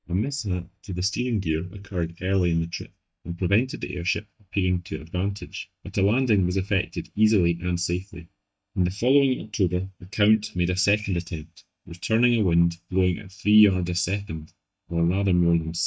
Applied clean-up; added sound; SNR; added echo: neural mask model DeepFilterNet 3.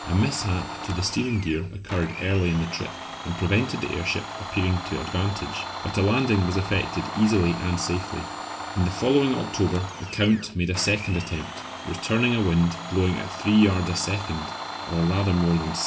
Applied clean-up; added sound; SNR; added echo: none; Domestic sounds, home sounds; 10 dB; reverberation time 1.6 s.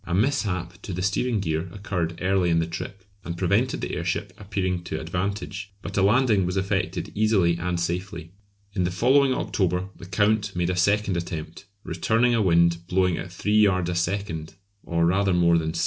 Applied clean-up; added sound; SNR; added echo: none; none; none; none.